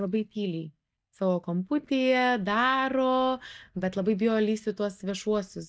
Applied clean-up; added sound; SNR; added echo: neural mask model DeepFilterNet 3.